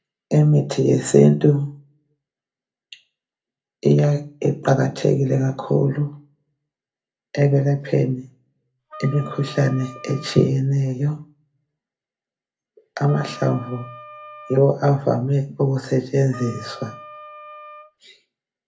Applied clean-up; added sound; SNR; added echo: none; Wind instrument, woodwind instrument; 18 dB; reverberation time 0.3 s.